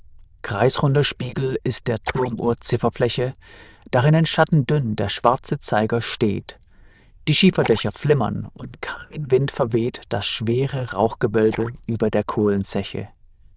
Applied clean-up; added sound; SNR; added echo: neural diffusion model UNIVERSE++.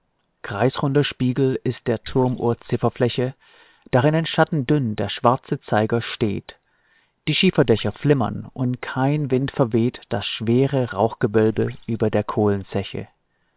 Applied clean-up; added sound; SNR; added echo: neural separator model SepFormer WHAM!.